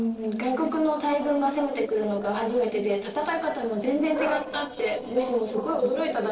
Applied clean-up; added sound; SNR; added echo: neural separator model SepFormer DNS4.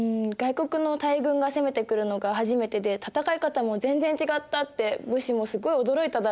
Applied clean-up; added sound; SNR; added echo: none; none; none; none.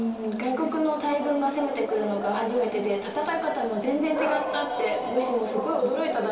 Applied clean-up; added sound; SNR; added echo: none; Dog; 9 dB; reverberation time 2.5 s.